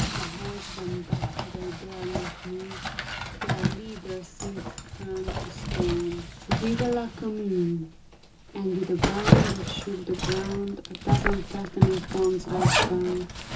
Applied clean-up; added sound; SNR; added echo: none; Zipper (clothing); -2 dB; reverberation time 0.2 s.